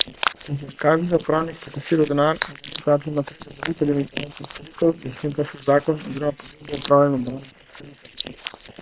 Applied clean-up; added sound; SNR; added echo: neural separator model SepFormer WHAM!.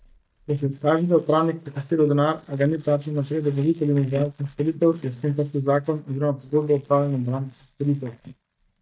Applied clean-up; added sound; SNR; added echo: neural mask model DeepFilterNet 3.